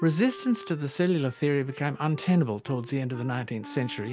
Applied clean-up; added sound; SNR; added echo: none; Wind instrument, woodwind instrument; 19 dB; none.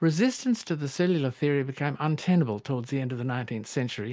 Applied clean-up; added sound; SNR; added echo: none; none; none; none.